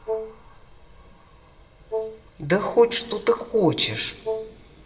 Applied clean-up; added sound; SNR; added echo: none; Wind instrument, woodwind instrument; 5 dB; reverberation time 2.2 s.